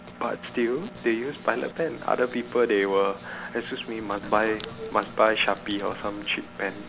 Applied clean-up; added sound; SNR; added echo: none; Engine + Crackle; 17 dB; none.